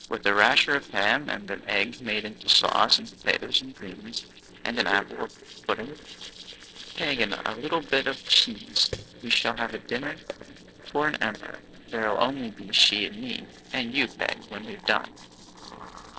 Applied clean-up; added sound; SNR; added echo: neural separator model SepFormer DNS4.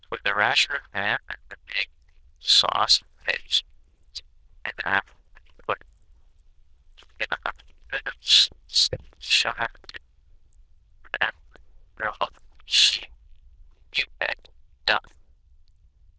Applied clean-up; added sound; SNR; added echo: neural diffusion model UNIVERSE++.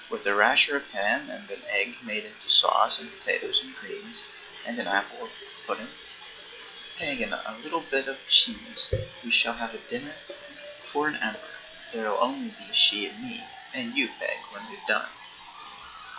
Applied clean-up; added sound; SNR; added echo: classical method log-MMSE.